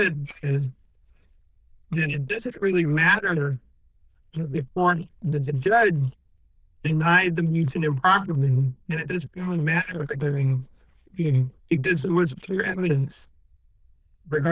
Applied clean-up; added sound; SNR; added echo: neural diffusion model UNIVERSE++.